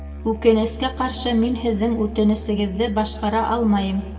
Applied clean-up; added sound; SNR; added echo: none; Musical instrument; 12 dB; reverberation time 1.5 s.